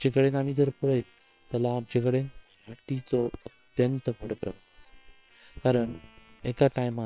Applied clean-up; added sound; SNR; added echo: neural separator model SepFormer WHAM!.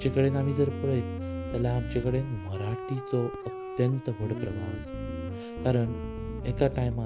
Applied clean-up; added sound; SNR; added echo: none; Wind instrument, woodwind instrument + Bass guitar; 6 dB; none.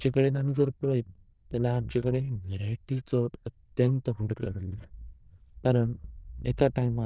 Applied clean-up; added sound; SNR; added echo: neural diffusion model UNIVERSE++.